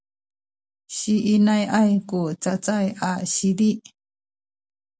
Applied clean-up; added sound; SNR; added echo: none; none; none; none.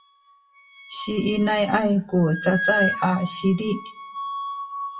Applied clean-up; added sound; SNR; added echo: classical method WPE with log-MMSE.